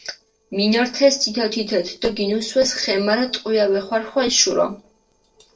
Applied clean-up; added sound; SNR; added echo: neural separator model SepFormer DNS4.